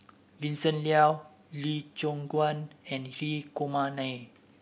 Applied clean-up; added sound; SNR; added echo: none; none; none; none.